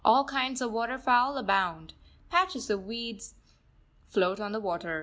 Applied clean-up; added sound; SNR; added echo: none; none; none; none.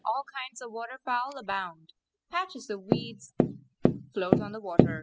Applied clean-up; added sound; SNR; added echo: classical method spectral subtraction.